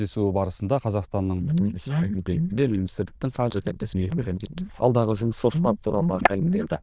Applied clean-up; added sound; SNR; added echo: neural diffusion model UNIVERSE++.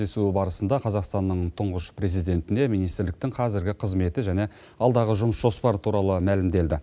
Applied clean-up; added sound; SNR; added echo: none; none; none; none.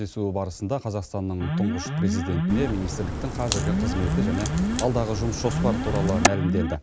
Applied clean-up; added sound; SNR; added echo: none; Crack + Alarm; -2 dB; none.